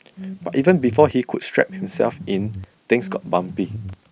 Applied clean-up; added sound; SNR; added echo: none; Bass guitar; 12 dB; none.